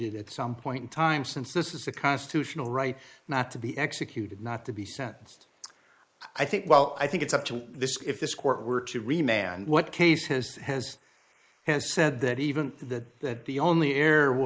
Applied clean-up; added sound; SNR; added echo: neural mask model Resemble Enhance denoiser.